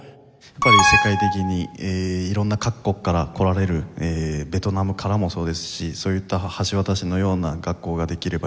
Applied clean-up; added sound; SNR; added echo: none; Alarm; -5 dB; none.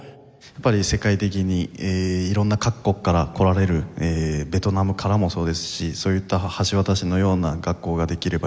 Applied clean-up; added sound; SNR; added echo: none; none; none; none.